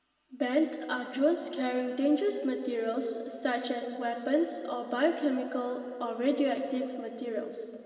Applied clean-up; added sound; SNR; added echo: none; none; none; reverberation time 2.7 s.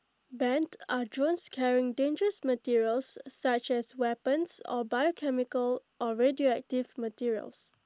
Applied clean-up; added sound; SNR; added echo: none; none; none; none.